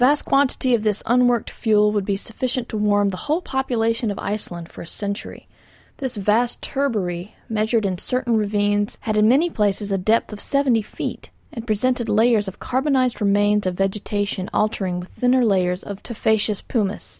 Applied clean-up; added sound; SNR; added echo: none; none; none; none.